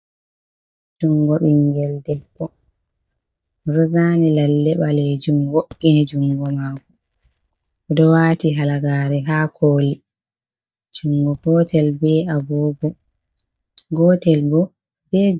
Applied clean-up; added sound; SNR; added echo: neural mask model DeepFilterNet 3.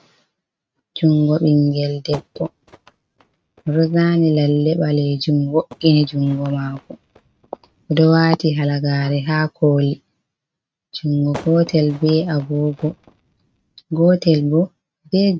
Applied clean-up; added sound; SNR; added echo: neural mask model RNNoise.